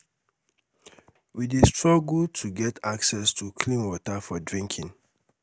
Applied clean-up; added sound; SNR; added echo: none; none; none; none.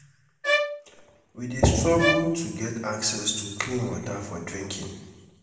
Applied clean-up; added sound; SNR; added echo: none; Bowed string instrument; 2 dB; reverberation time 1.1 s.